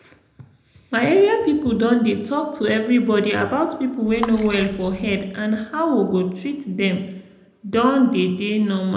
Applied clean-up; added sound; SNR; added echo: none; Water / Splash, splatter; 15 dB; reverberation time 0.7 s.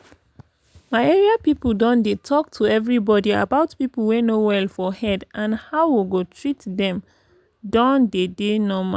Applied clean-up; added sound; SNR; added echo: none; none; none; none.